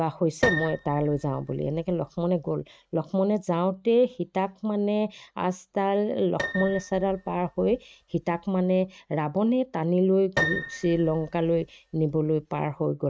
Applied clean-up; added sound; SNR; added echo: neural mask model RNNoise.